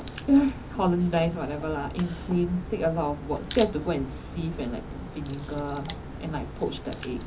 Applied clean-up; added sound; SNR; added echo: none; Crack; 10 dB; reverberation time 0.3 s.